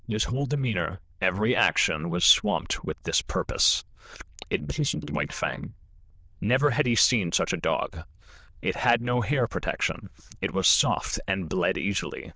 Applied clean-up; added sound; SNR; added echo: neural diffusion model UNIVERSE++.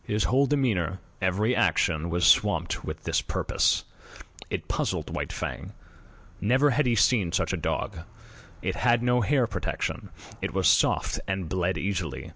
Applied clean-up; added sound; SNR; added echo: none; none; none; none.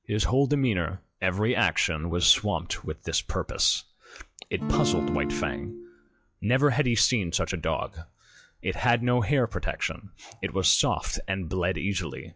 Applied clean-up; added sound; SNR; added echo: classical method log-MMSE.